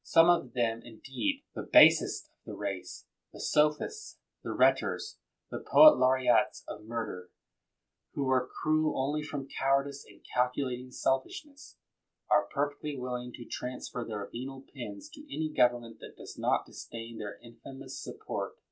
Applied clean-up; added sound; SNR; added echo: none; none; none; none.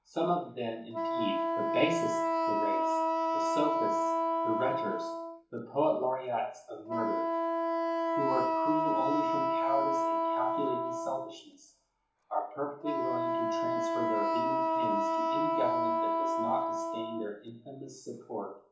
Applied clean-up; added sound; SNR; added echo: none; Wind instrument, woodwind instrument; -4 dB; reverberation time 0.8 s.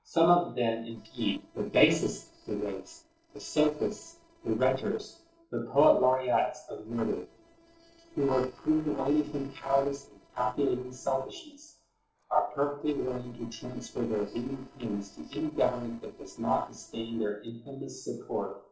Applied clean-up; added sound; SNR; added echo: neural separator model SepFormer DNS4.